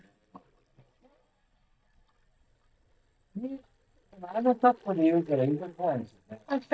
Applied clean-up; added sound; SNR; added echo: neural mask model DeepFilterNet 3.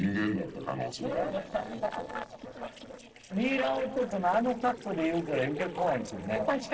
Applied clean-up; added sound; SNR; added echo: neural separator model SepFormer DNS4.